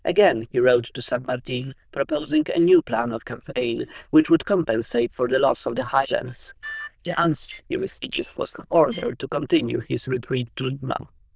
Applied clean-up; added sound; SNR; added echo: neural diffusion model UNIVERSE++.